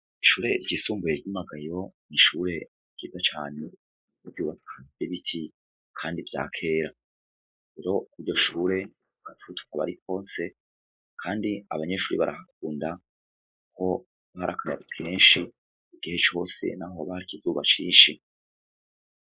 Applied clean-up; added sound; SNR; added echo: neural mask model Resemble Enhance denoiser.